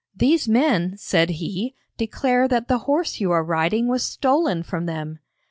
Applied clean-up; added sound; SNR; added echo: none; none; none; none.